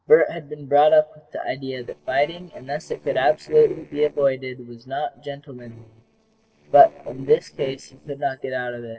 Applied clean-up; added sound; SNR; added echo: neural separator model SepFormer DNS4.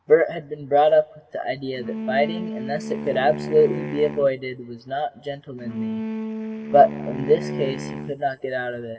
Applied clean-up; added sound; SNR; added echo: none; Wind instrument, woodwind instrument; 8 dB; reverberation time 1.1 s.